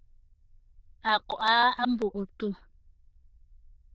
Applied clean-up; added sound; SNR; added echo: neural diffusion model UNIVERSE++.